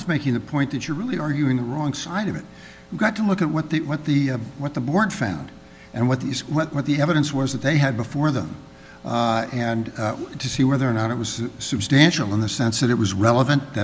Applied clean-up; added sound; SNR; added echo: none; none; none; none.